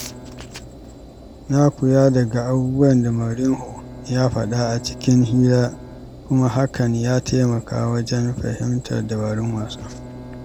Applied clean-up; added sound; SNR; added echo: none; Engine + Bowed string instrument; 17 dB; none.